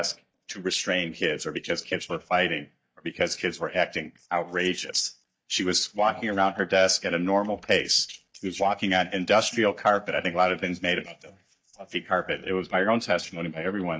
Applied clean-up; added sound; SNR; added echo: neural mask model DeepFilterNet 3.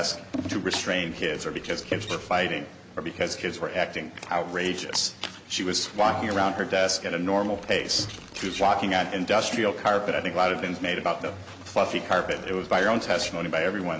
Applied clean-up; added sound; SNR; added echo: none; Bird vocalization, bird call, bird song; 16 dB; none.